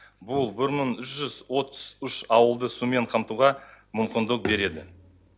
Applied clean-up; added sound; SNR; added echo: none; none; none; none.